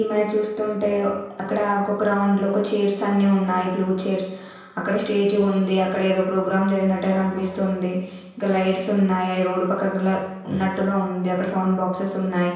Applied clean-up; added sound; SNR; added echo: none; none; none; reverberation time 0.9 s.